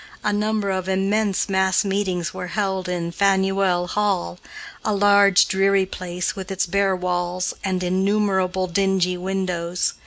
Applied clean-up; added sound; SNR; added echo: none; none; none; none.